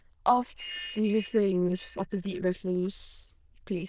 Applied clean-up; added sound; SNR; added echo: neural diffusion model UNIVERSE++.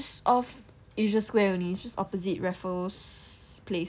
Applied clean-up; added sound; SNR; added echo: none; none; none; none.